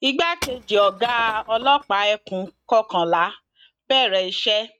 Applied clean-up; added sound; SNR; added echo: neural mask model RNNoise.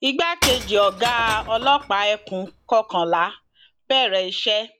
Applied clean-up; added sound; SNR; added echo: none; Shatter / Crushing; 11 dB; none.